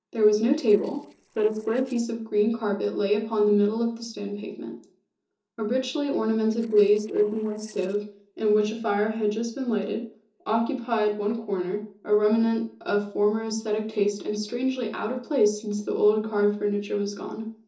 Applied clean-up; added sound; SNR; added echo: neural separator model SepFormer DNS4.